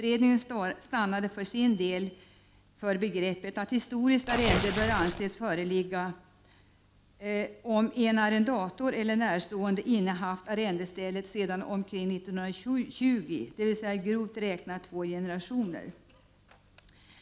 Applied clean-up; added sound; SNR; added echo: none; Tearing; 2 dB; none.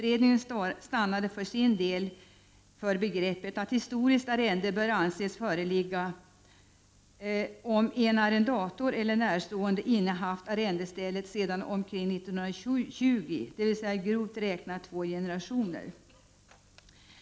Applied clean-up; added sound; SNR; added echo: none; none; none; none.